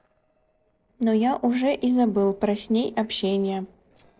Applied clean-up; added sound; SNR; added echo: neural separator model SepFormer DNS4.